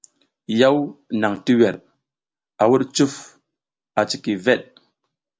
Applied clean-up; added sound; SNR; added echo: none; none; none; none.